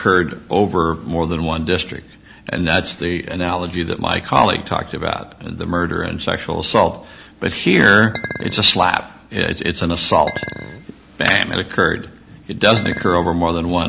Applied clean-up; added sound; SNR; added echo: none; Chink, clink; 12 dB; none.